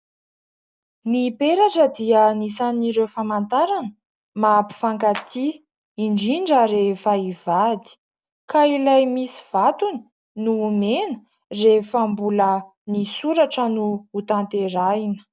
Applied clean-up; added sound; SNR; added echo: none; Clapping; 15 dB; none.